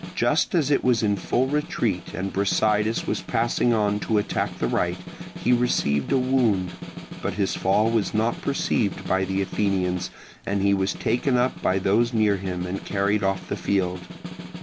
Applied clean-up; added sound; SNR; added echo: none; Snare drum; 13 dB; none.